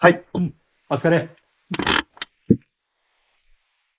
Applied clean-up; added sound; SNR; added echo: neural mask model Resemble Enhance denoiser.